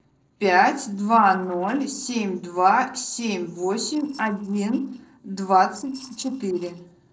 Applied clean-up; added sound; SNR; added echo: neural separator model SepFormer DNS4.